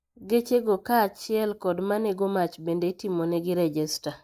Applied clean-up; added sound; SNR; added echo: neural mask model Resemble Enhance denoiser.